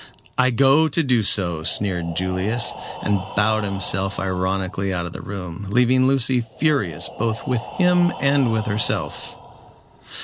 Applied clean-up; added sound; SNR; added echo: none; Breathing; 16 dB; none.